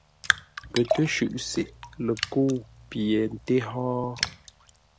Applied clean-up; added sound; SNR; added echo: none; Raindrop + Liquid; 6 dB; none.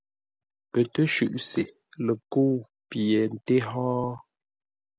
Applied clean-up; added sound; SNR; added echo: none; none; none; none.